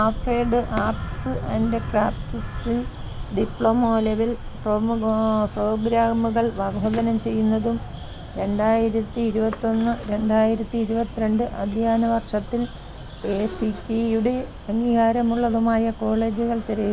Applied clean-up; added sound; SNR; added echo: none; Bird vocalization, bird call, bird song; 12 dB; none.